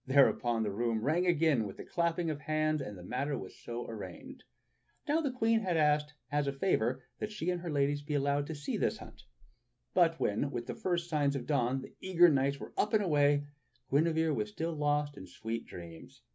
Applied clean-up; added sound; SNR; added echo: none; none; none; none.